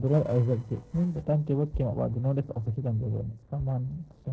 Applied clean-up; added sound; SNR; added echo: neural separator model SepFormer DNS4.